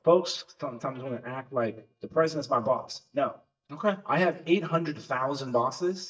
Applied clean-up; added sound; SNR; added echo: neural mask model DeepFilterNet 3.